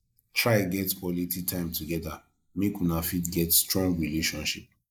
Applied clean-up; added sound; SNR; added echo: neural mask model Resemble Enhance denoiser.